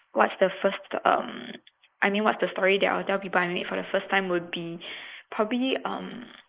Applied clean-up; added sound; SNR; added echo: neural mask model Resemble Enhance denoiser.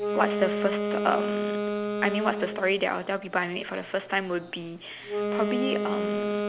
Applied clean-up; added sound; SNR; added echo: none; Wind instrument, woodwind instrument; 1 dB; none.